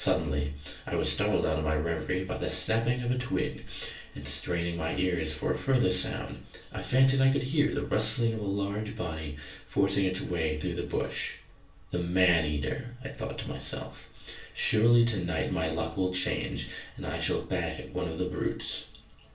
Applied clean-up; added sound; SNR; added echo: none; none; none; reverberation time 0.3 s.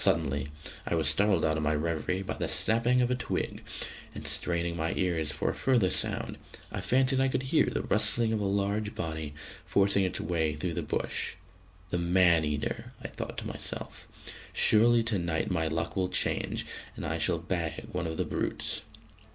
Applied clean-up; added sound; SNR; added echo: none; none; none; none.